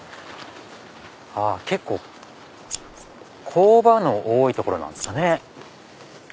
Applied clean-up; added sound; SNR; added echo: none; Scissors; 14 dB; none.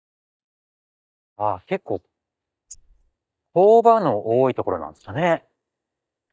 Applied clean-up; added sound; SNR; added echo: neural mask model DeepFilterNet 3.